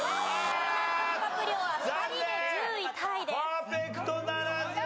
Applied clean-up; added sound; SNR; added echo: none; none; none; none.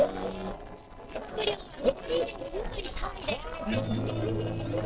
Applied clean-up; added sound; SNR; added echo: neural separator model SepFormer DNS4.